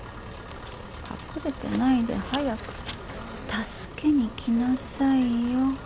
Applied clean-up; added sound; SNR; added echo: none; Engine; 16 dB; none.